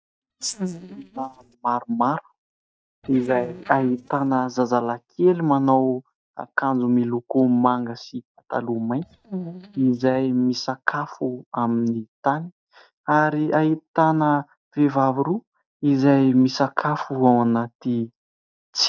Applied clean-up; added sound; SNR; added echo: neural mask model DeepFilterNet 3.